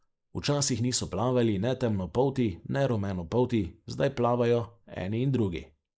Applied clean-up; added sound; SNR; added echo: neural mask model Resemble Enhance denoiser.